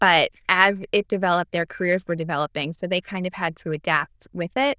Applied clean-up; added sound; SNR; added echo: neural diffusion model UNIVERSE++.